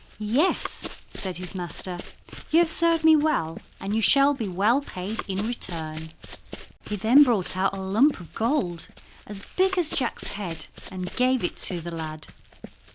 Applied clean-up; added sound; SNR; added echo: none; Run; 14 dB; none.